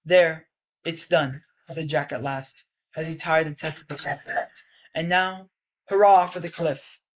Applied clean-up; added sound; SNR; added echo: neural mask model Resemble Enhance denoiser.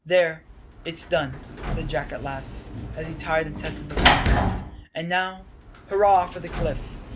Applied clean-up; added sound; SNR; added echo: none; Sliding door / Slam; 1 dB; none.